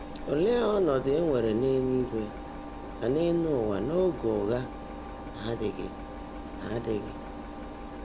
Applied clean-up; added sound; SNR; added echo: none; Engine; 10 dB; none.